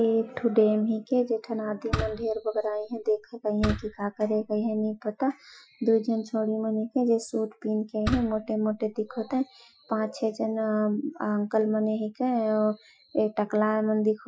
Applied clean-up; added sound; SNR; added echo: classical method Wiener filter.